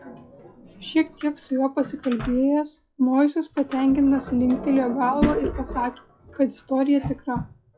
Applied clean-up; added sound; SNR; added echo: classical method log-MMSE.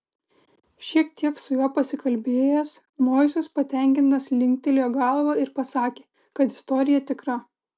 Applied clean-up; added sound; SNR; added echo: none; none; none; none.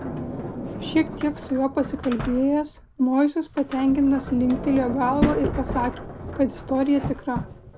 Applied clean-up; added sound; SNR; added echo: none; Sliding door; 8 dB; none.